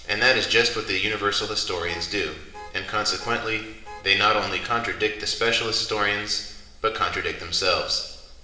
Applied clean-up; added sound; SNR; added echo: none; Alarm / Car; 19 dB; reverberation time 1.0 s.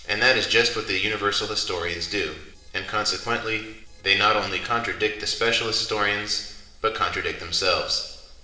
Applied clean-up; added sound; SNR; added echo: neural separator model SepFormer DNS4.